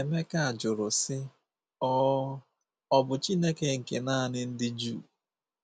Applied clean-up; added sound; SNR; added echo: none; none; none; none.